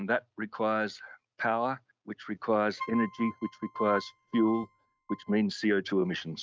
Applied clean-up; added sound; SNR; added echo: neural mask model RNNoise.